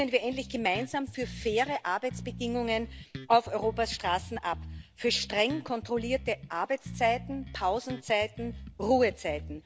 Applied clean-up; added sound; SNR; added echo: none; Bass guitar; 13 dB; none.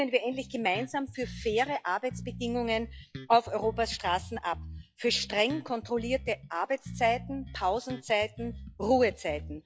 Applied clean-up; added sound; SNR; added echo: classical method log-MMSE.